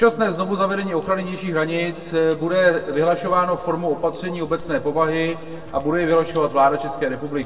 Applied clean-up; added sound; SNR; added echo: none; Zipper (clothing); 19 dB; reverberation time 1.6 s.